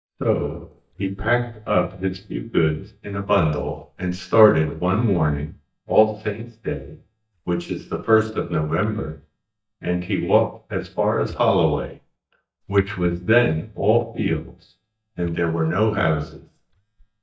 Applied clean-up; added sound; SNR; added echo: neural mask model DeepFilterNet 3.